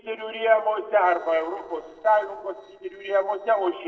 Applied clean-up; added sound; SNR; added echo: neural separator model SepFormer DNS4.